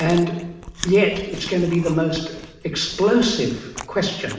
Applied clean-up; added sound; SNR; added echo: none; Chewing, mastication; 16 dB; reverberation time 0.9 s.